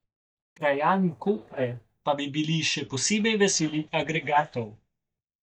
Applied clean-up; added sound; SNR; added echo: neural mask model DeepFilterNet 3.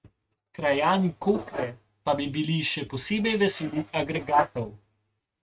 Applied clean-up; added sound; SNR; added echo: neural mask model RNNoise.